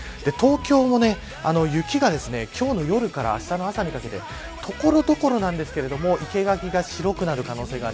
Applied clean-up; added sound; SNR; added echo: none; none; none; none.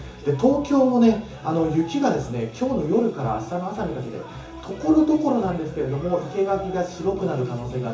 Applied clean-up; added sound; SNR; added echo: none; none; none; reverberation time 0.7 s.